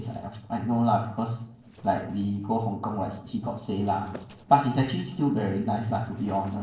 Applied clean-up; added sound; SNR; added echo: neural separator model SepFormer DNS4.